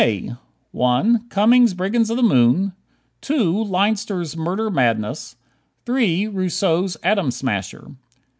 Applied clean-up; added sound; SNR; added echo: none; none; none; none.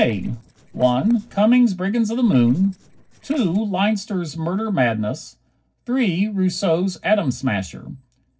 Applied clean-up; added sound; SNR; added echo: neural separator model SepFormer DNS4.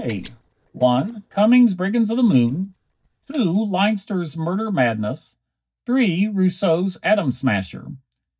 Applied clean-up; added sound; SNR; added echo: neural mask model DeepFilterNet 3.